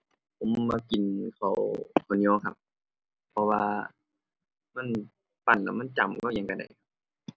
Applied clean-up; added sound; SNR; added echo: none; none; none; none.